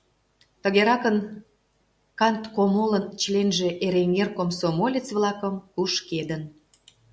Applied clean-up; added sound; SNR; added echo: none; none; none; none.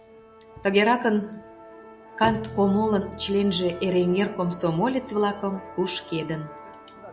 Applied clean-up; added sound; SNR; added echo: none; Musical instrument + Bowed string instrument; 15 dB; none.